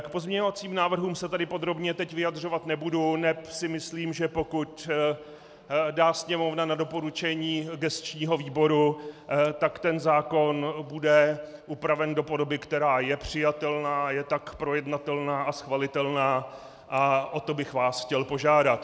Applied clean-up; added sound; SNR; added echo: none; none; none; none.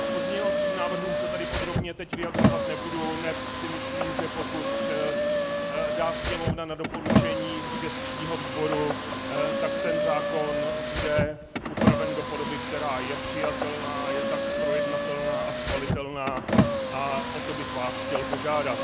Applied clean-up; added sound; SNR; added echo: none; Car; -5 dB; none.